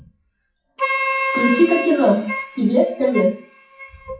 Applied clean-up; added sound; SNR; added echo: classical method WPE with log-MMSE.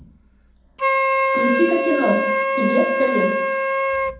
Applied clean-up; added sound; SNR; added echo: none; Wind instrument, woodwind instrument; -3 dB; reverberation time 1.2 s.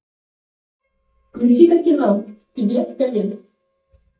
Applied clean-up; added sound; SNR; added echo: neural mask model DeepFilterNet 3.